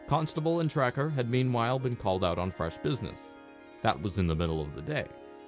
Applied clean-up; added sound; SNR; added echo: none; Harp; 18 dB; none.